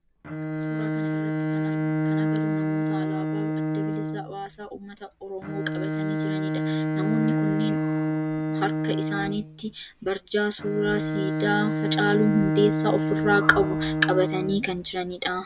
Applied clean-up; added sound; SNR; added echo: none; Bowed string instrument; -1 dB; none.